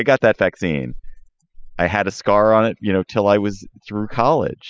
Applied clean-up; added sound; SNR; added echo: classical method spectral subtraction.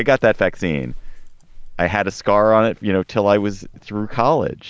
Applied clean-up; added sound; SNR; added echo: none; Chink, clink; 15 dB; none.